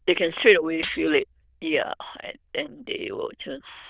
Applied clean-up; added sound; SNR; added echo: neural diffusion model UNIVERSE++.